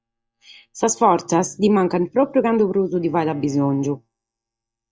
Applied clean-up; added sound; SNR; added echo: neural mask model DeepFilterNet 3.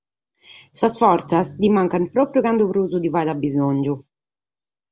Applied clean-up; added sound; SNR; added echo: none; none; none; none.